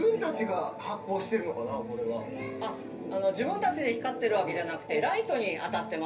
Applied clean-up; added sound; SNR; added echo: none; none; none; reverberation time 0.3 s.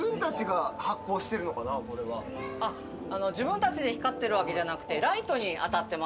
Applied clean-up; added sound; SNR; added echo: none; none; none; none.